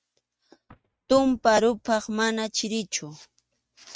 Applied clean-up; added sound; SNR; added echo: neural mask model RNNoise.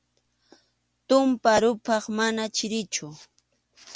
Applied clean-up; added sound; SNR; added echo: none; none; none; none.